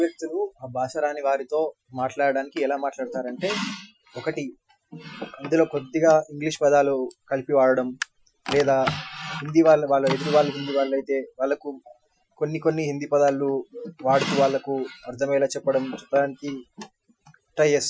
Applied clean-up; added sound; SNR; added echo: classical method Wiener filter.